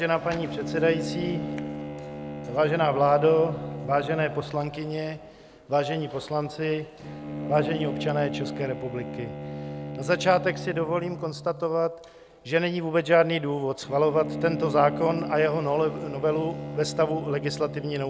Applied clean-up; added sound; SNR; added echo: none; Bowed string instrument; 9 dB; none.